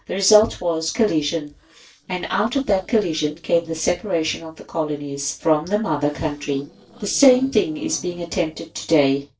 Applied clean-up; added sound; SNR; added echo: neural separator model SepFormer DNS4.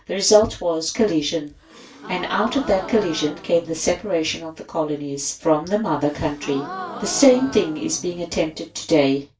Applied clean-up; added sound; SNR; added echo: none; Gasp; 14 dB; reverberation time 0.2 s.